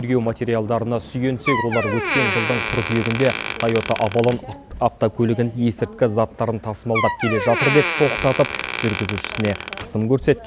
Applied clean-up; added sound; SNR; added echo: none; Door; 6 dB; none.